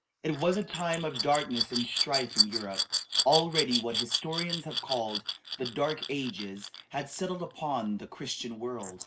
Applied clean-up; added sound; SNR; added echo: neural mask model Resemble Enhance denoiser.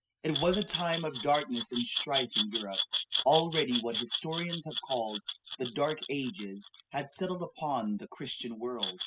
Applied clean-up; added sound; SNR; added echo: classical method spectral subtraction.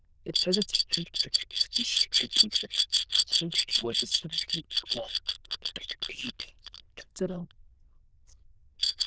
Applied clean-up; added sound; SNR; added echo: neural diffusion model UNIVERSE++.